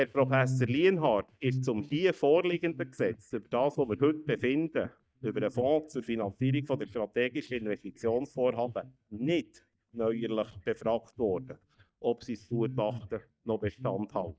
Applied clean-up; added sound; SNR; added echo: neural mask model DeepFilterNet 3.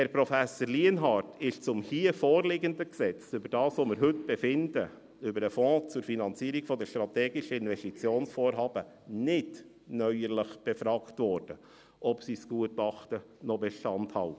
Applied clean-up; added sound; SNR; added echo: none; none; none; none.